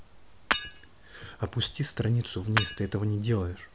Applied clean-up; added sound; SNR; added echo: none; Shatter / Hammer; 2 dB; none.